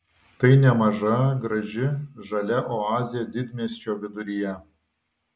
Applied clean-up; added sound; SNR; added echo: none; none; none; none.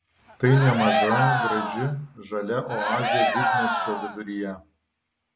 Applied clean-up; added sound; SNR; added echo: none; Cheering; -1 dB; none.